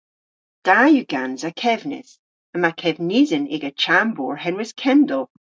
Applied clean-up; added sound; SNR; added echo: none; none; none; none.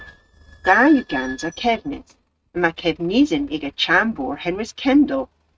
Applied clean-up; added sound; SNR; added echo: neural mask model RNNoise.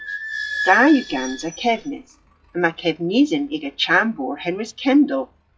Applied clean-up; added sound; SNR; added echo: classical method log-MMSE.